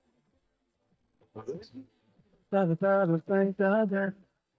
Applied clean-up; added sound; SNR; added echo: neural mask model DeepFilterNet 3.